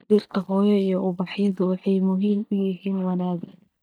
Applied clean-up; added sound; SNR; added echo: neural mask model DeepFilterNet 3.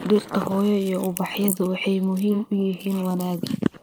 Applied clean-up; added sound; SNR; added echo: neural mask model Resemble Enhance denoiser.